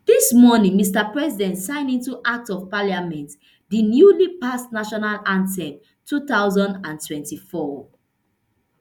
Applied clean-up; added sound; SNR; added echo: none; none; none; none.